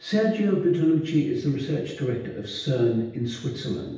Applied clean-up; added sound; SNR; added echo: none; none; none; reverberation time 0.9 s.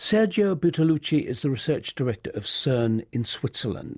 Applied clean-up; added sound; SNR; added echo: none; none; none; none.